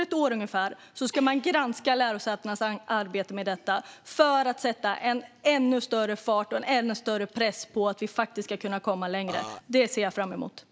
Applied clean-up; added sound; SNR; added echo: none; Burping, eructation; 9 dB; none.